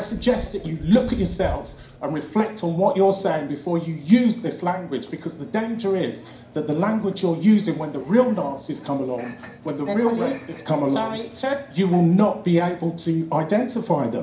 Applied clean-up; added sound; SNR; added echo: none; Microwave oven; 18 dB; reverberation time 0.5 s.